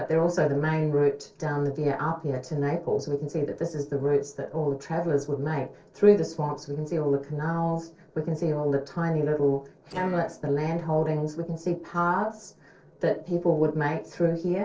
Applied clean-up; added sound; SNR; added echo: neural separator model SepFormer DNS4.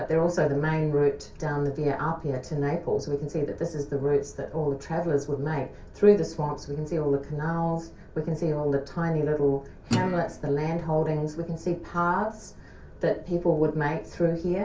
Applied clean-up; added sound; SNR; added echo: none; Guitar; 7 dB; reverberation time 0.3 s.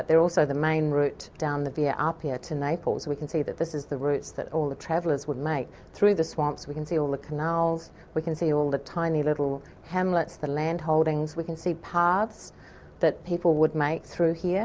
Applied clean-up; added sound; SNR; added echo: none; none; none; none.